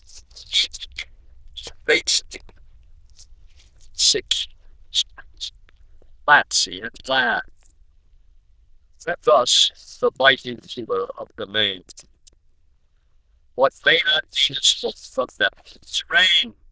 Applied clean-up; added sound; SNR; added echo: neural diffusion model UNIVERSE++.